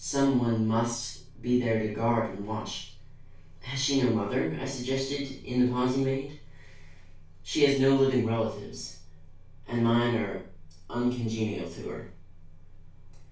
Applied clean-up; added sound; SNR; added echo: none; none; none; reverberation time 0.3 s.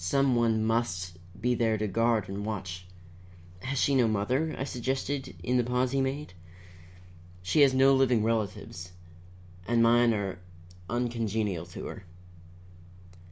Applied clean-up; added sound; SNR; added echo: none; none; none; none.